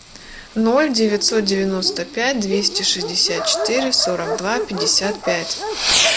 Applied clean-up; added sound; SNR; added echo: none; Fireworks + Dog; 5 dB; none.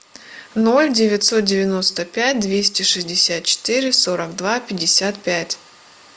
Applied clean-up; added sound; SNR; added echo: none; none; none; none.